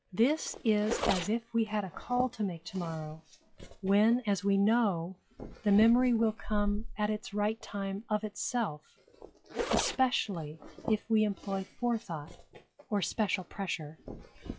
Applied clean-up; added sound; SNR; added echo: classical method log-MMSE.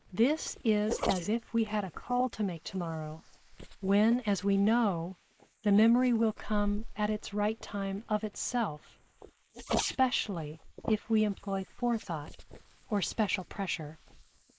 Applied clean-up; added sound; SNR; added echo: neural mask model Resemble Enhance denoiser.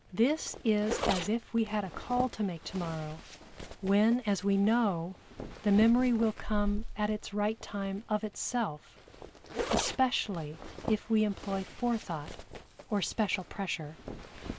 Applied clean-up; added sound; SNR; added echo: none; Zipper (clothing); 9 dB; none.